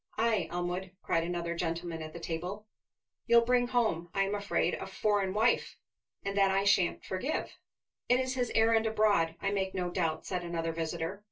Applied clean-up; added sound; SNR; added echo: none; none; none; reverberation time 0.2 s.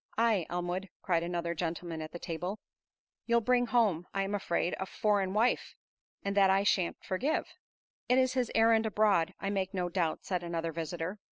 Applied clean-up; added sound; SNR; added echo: none; none; none; none.